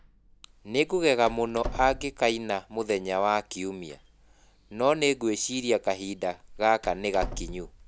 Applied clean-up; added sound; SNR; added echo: none; Door; 15 dB; none.